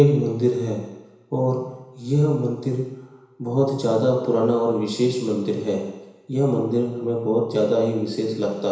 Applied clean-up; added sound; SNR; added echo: none; none; none; reverberation time 1.0 s.